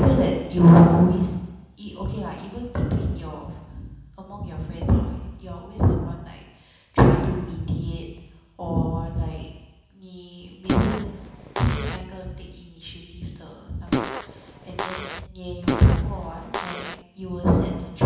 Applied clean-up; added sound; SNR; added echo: none; Fart; 7 dB; reverberation time 1.1 s.